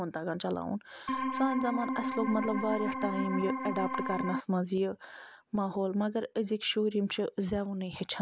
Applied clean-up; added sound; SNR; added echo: none; Organ; 1 dB; none.